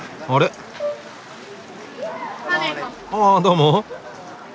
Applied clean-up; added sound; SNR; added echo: none; Brass instrument; 12 dB; none.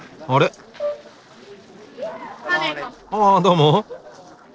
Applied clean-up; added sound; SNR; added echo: neural separator model SepFormer DNS4.